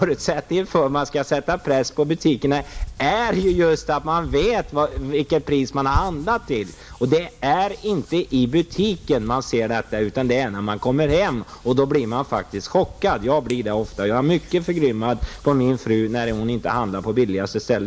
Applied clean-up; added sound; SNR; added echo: none; Hands; 15 dB; none.